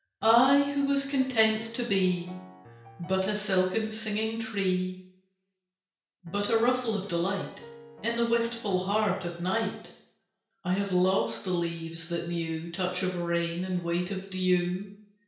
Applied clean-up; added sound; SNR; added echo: none; Piano; 19 dB; reverberation time 0.5 s.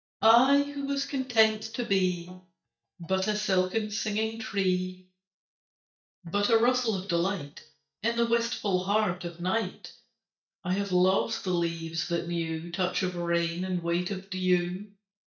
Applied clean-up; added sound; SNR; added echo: neural mask model DeepFilterNet 3.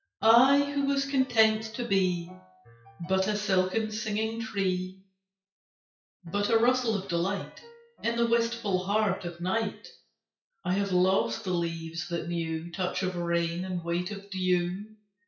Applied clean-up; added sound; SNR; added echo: classical method WPE with log-MMSE.